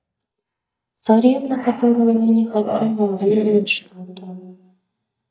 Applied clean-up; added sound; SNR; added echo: neural mask model DeepFilterNet 3.